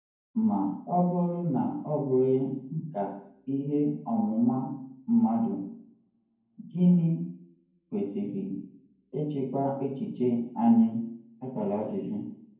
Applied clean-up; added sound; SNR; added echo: none; none; none; reverberation time 0.9 s.